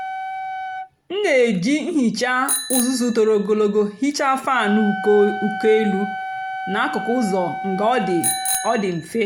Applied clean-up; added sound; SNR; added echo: none; Bicycle bell + Wind instrument, woodwind instrument; 8 dB; none.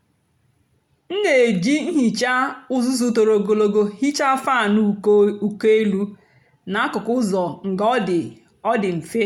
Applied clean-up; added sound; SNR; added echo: none; none; none; none.